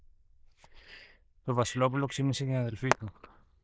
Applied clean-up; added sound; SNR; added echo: neural diffusion model UNIVERSE++.